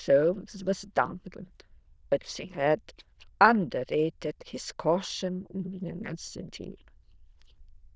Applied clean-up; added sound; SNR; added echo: neural diffusion model UNIVERSE++.